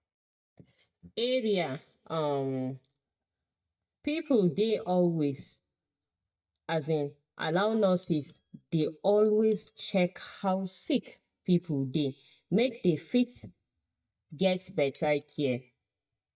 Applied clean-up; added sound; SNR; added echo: neural mask model DeepFilterNet 3.